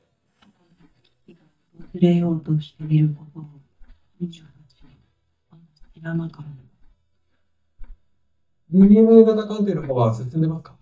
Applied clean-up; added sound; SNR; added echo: neural mask model DeepFilterNet 3.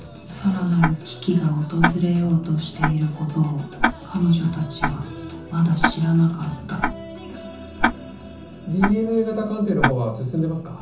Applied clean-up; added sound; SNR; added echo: none; Tick-tock; 6 dB; reverberation time 0.6 s.